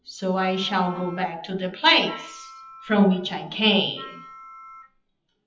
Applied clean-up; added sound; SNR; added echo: classical method WPE with log-MMSE.